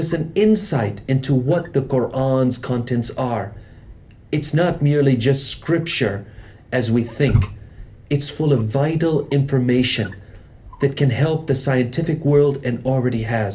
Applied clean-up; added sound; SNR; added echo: none; Wild animals; 14 dB; reverberation time 0.3 s.